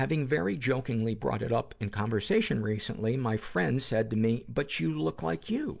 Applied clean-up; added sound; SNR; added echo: none; none; none; none.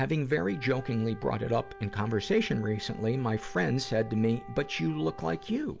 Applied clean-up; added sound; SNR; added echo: none; Wind instrument, woodwind instrument; 18 dB; none.